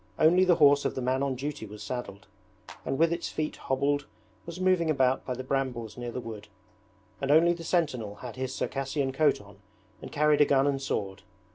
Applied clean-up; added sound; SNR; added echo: none; Clapping; 20 dB; none.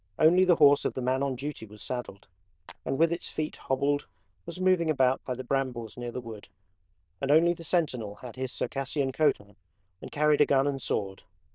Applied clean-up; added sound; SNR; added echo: neural diffusion model UNIVERSE++.